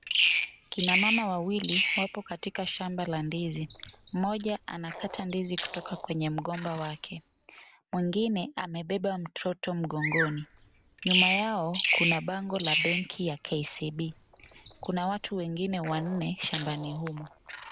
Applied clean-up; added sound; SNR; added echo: none; Bird vocalization, bird call, bird song; 1 dB; none.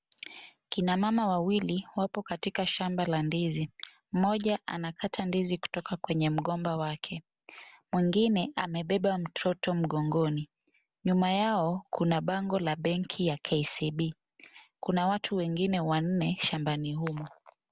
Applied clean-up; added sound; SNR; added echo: none; none; none; none.